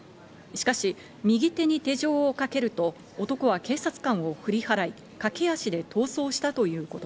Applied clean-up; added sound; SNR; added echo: none; none; none; none.